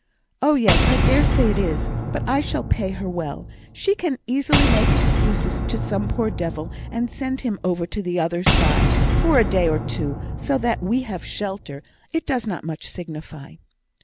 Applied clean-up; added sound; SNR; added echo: none; Shatter / Boom; -2 dB; none.